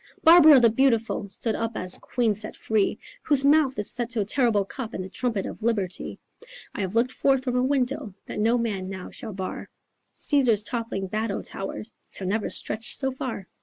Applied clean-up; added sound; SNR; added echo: none; none; none; none.